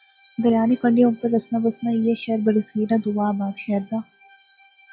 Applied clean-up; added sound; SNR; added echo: classical method log-MMSE.